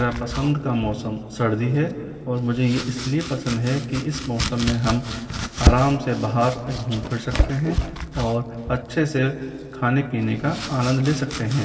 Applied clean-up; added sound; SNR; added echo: none; Domestic sounds, home sounds; 5 dB; reverberation time 2.6 s.